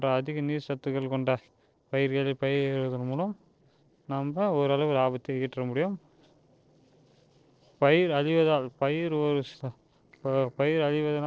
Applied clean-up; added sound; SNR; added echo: neural separator model SepFormer DNS4.